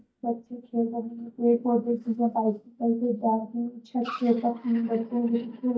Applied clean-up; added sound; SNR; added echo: neural mask model DeepFilterNet 3.